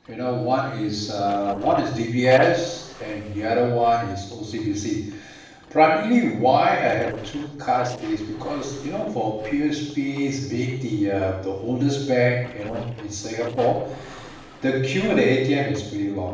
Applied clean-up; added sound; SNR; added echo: neural separator model SepFormer DNS4.